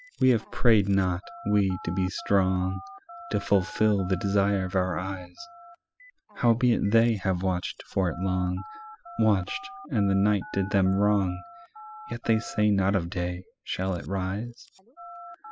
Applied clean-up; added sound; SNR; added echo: classical method spectral subtraction.